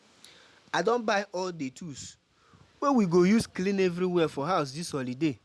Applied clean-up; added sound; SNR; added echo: none; none; none; none.